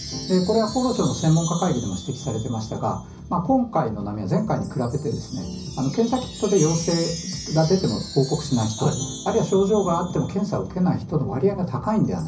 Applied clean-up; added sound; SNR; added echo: none; Wind chime; 15 dB; reverberation time 0.5 s.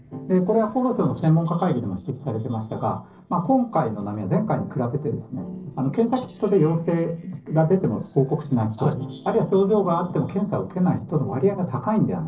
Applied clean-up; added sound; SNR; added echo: neural separator model SepFormer DNS4.